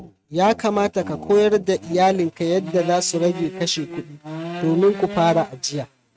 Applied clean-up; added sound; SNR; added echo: neural mask model RNNoise.